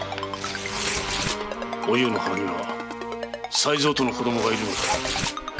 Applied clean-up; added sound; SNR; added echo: none; Ringtone + Tearing; 5 dB; none.